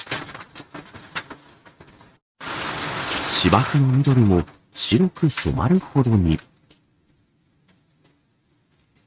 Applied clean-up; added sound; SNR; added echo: neural mask model RNNoise.